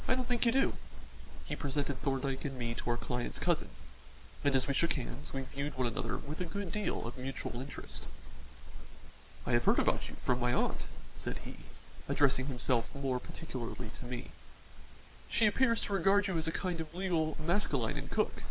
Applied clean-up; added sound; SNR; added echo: none; none; none; none.